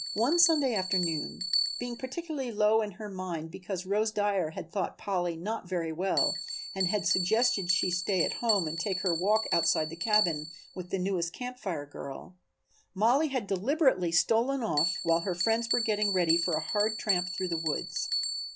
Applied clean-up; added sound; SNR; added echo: none; Bell; 5 dB; none.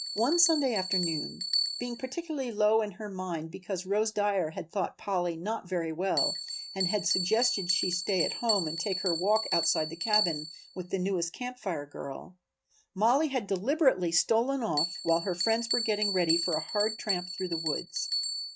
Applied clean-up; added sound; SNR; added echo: neural mask model RNNoise.